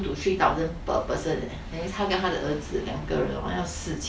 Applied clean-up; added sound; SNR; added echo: none; none; none; none.